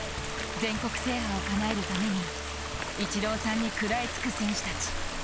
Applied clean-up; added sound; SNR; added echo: none; Stream; 5 dB; none.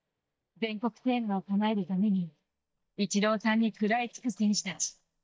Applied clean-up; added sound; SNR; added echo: neural mask model DeepFilterNet 3.